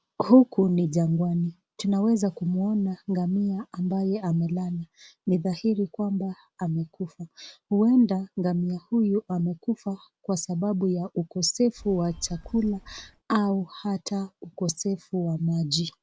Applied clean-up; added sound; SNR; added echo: none; Telephone; 18 dB; none.